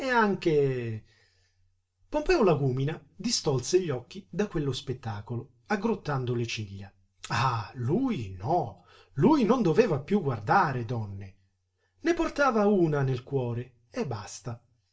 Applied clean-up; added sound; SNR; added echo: none; none; none; reverberation time 0.2 s.